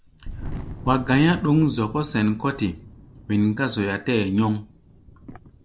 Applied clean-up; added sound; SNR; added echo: none; Thunder; 15 dB; none.